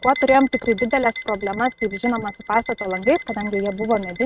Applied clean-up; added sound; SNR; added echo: neural mask model RNNoise.